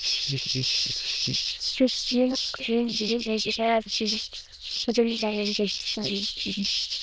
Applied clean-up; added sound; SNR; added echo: neural diffusion model UNIVERSE++.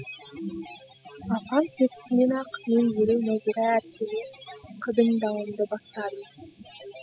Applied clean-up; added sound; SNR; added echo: classical method spectral subtraction.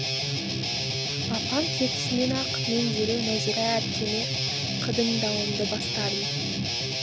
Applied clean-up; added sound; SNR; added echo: none; Guitar; -2 dB; none.